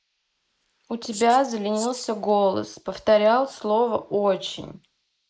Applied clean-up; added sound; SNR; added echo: neural mask model Resemble Enhance denoiser.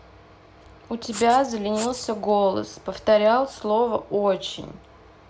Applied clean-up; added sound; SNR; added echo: none; Writing; 15 dB; none.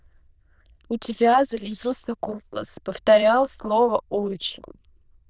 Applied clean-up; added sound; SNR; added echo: neural diffusion model UNIVERSE++.